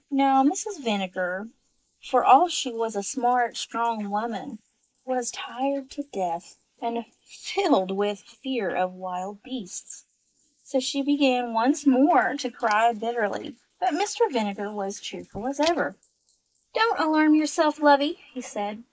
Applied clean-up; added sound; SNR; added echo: neural mask model Resemble Enhance denoiser.